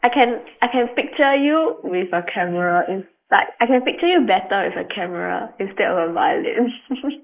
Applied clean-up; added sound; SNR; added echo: neural mask model Resemble Enhance denoiser.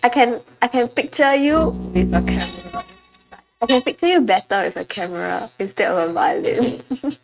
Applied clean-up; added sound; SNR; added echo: neural mask model RNNoise.